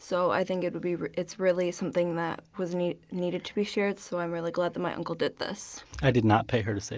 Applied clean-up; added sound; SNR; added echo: none; none; none; none.